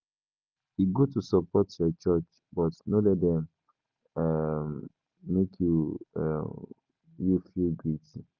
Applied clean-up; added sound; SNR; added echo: none; none; none; none.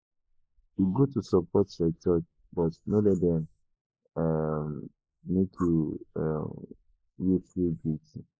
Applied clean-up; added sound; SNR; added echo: neural mask model Resemble Enhance denoiser.